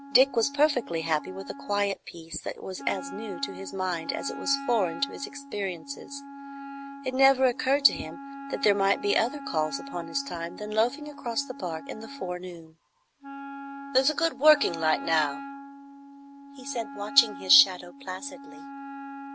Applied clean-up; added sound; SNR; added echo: none; Wind instrument, woodwind instrument; 12 dB; none.